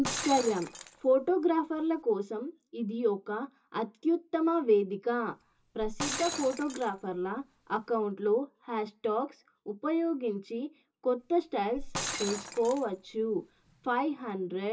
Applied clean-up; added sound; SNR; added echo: none; Shatter; 13 dB; reverberation time 0.2 s.